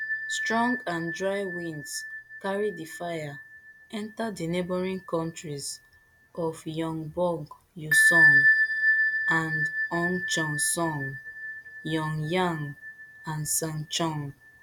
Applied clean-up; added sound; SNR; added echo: none; Bell; -2 dB; none.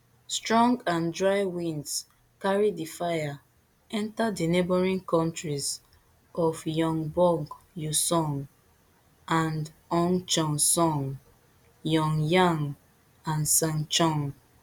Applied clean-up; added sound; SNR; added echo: none; none; none; none.